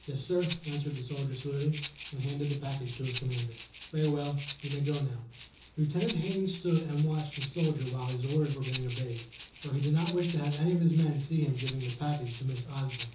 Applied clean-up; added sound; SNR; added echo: none; Rattle (instrument); 11 dB; reverberation time 0.7 s.